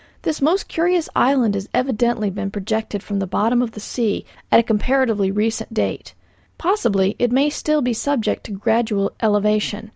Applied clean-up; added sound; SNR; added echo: none; none; none; none.